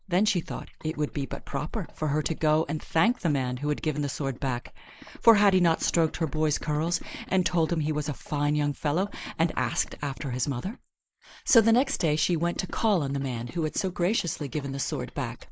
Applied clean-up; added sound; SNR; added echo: neural mask model Resemble Enhance denoiser.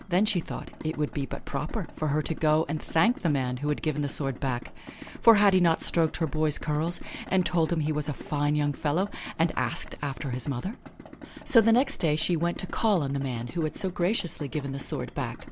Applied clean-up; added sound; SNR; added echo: none; Idling; 18 dB; none.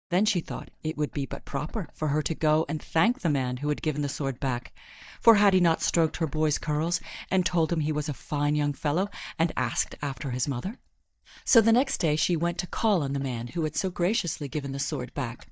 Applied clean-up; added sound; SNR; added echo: neural mask model DeepFilterNet 3.